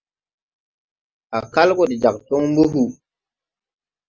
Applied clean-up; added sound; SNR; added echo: none; none; none; none.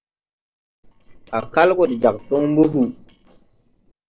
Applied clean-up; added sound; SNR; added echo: neural separator model SepFormer DNS4.